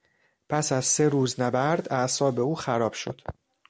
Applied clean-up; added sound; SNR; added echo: none; none; none; none.